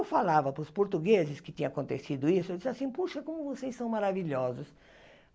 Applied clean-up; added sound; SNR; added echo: none; none; none; none.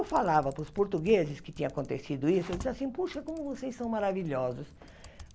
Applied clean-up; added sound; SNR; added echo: none; Typing; 17 dB; none.